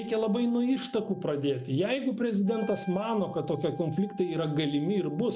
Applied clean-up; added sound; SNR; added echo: none; Wind instrument, woodwind instrument; 19 dB; none.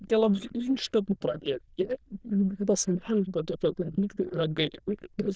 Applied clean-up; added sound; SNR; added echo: neural diffusion model UNIVERSE++.